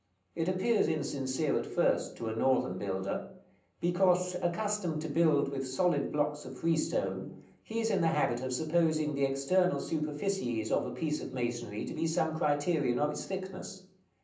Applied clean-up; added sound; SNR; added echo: none; none; none; reverberation time 0.6 s.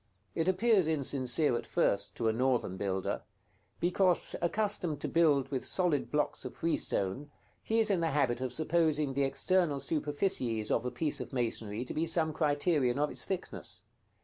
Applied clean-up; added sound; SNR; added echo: none; none; none; none.